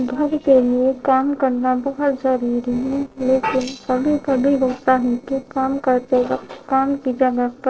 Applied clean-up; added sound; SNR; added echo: neural separator model SepFormer DNS4.